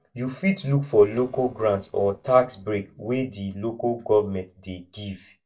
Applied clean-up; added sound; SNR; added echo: neural separator model SepFormer DNS4.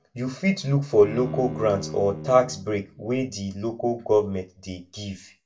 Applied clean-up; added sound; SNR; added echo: none; Bowed string instrument; 13 dB; reverberation time 0.2 s.